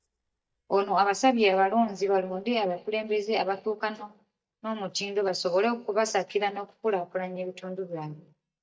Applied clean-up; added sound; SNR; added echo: neural mask model DeepFilterNet 3.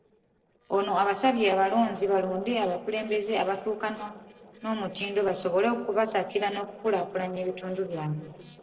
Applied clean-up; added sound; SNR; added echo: neural separator model SepFormer DNS4.